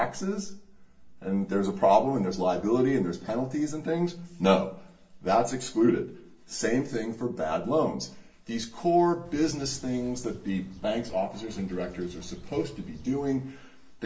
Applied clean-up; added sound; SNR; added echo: none; Bird; 20 dB; reverberation time 0.3 s.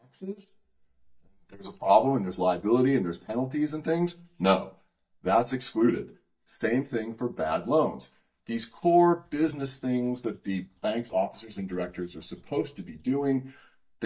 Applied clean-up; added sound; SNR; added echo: neural mask model DeepFilterNet 3.